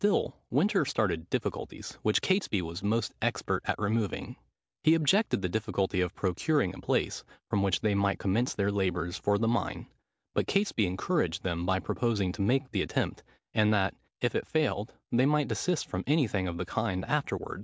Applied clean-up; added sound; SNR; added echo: none; none; none; none.